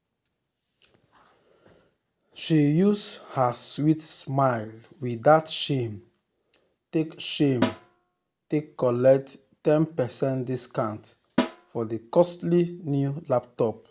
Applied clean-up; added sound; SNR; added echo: none; Snare drum; 6 dB; none.